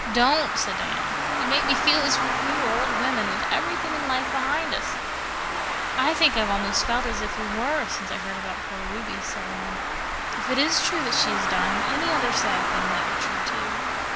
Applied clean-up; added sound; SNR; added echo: none; Traffic noise, roadway noise; -2 dB; none.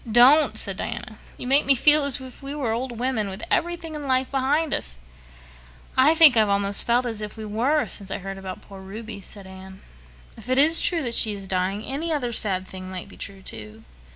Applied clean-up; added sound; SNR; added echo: none; none; none; none.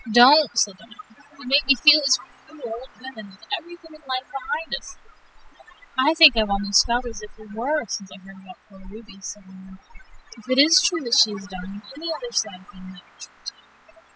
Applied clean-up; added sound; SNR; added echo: classical method spectral subtraction.